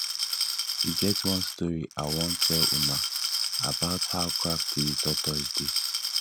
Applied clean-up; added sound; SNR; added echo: none; Glass; -5 dB; none.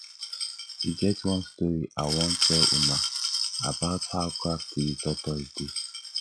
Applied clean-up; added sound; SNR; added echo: classical method log-MMSE.